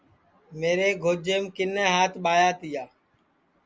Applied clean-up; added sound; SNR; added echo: none; none; none; none.